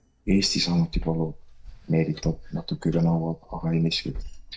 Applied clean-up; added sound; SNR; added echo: neural mask model DeepFilterNet 3.